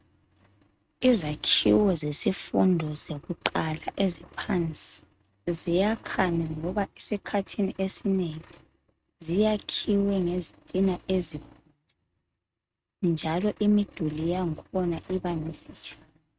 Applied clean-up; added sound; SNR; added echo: neural mask model RNNoise.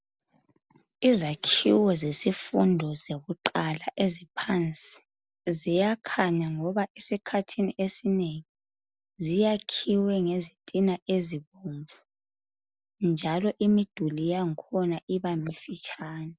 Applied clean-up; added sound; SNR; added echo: none; none; none; none.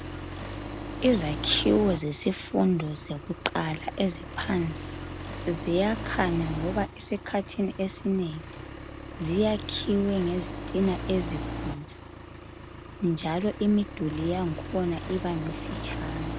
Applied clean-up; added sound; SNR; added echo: none; Accelerating, revving, vroom; 8 dB; none.